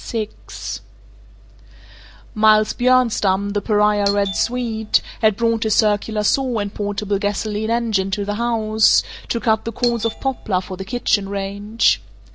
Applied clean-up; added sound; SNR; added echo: none; Doorbell; 10 dB; none.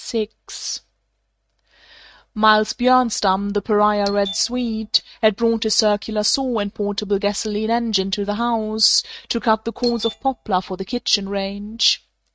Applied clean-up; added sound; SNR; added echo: neural mask model RNNoise.